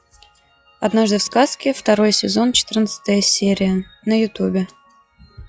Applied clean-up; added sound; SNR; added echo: classical method log-MMSE.